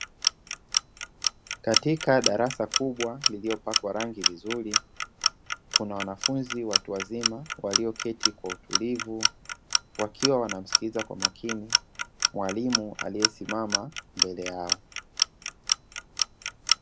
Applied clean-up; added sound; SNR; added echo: none; Clock; -2 dB; none.